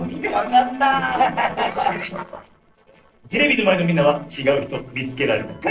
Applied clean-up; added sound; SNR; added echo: neural separator model SepFormer DNS4.